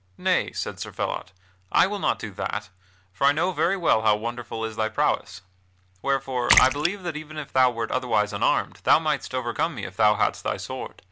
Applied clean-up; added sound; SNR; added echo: none; Splash, splatter; 3 dB; none.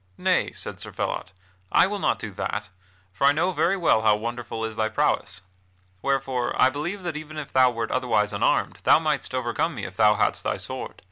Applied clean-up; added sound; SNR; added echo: none; none; none; none.